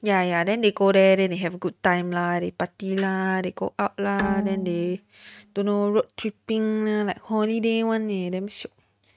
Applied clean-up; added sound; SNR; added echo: neural mask model RNNoise.